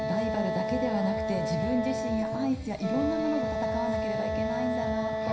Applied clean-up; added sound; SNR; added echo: none; Wind instrument, woodwind instrument; 0 dB; reverberation time 0.5 s.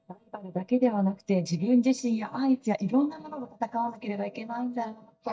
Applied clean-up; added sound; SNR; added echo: neural mask model DeepFilterNet 3.